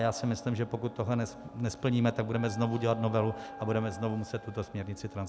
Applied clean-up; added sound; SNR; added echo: none; Wind instrument, woodwind instrument + Wind instrument, woodwind instrument; 17 dB; none.